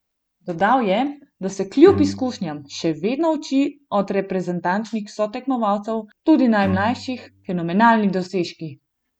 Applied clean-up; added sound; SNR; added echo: none; Bowed string instrument; 13 dB; none.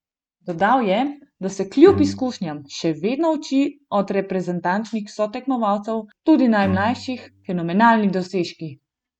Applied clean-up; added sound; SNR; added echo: neural mask model RNNoise.